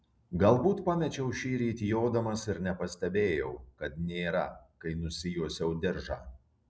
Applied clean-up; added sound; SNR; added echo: none; none; none; none.